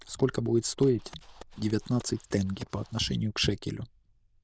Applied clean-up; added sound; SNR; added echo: neural diffusion model UNIVERSE++.